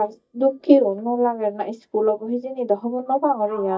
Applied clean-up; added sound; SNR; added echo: neural mask model DeepFilterNet 3.